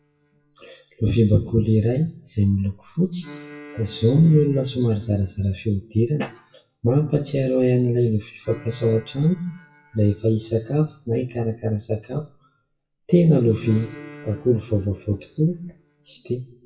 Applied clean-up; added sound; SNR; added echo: classical method WPE with log-MMSE.